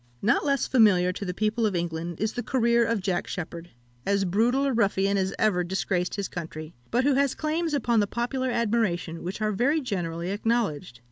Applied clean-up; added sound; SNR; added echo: none; none; none; none.